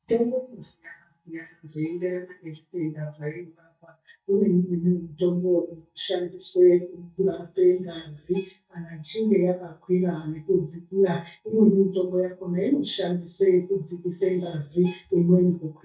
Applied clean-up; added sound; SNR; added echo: neural mask model DeepFilterNet 3.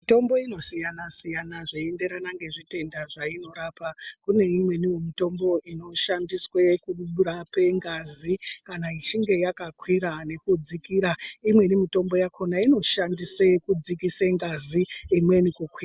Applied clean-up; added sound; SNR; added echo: none; none; none; none.